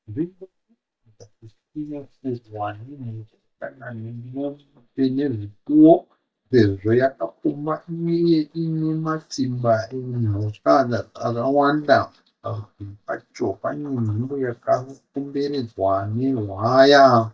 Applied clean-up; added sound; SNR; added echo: neural mask model DeepFilterNet 3.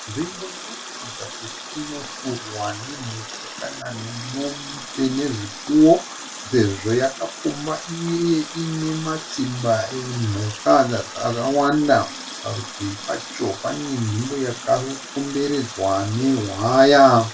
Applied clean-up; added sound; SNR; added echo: none; Water tap, faucet; 13 dB; reverberation time 0.2 s.